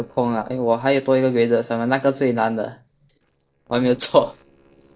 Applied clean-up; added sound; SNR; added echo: neural separator model SepFormer DNS4.